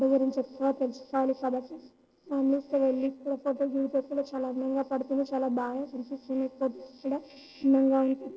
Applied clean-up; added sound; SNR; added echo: neural separator model SepFormer DNS4.